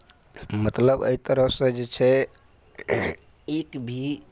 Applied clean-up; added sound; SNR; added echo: none; none; none; none.